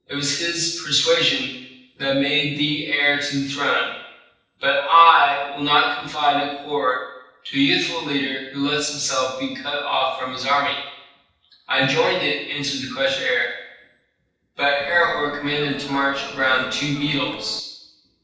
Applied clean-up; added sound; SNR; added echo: neural separator model SepFormer DNS4.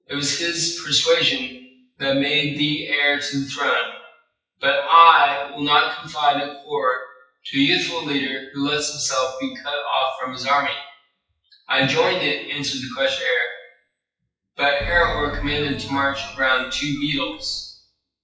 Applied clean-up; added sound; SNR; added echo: classical method WPE with log-MMSE.